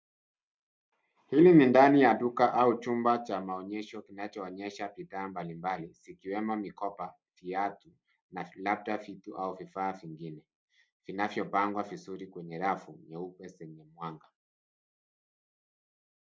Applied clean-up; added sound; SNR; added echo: none; none; none; none.